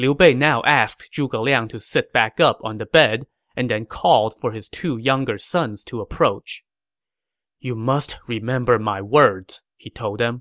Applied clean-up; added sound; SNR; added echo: none; none; none; none.